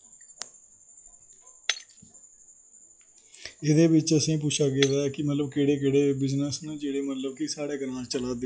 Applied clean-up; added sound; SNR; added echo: classical method log-MMSE.